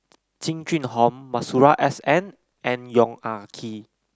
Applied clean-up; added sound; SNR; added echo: none; none; none; none.